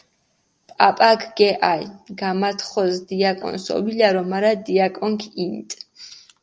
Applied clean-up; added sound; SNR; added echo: none; none; none; none.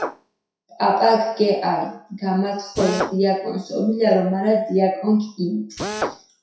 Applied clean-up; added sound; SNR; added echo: classical method WPE with log-MMSE.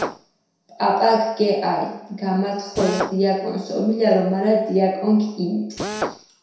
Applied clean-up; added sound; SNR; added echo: none; Drill; 12 dB; reverberation time 0.7 s.